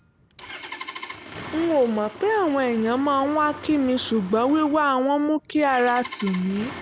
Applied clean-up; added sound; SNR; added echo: none; Engine starting; 16 dB; none.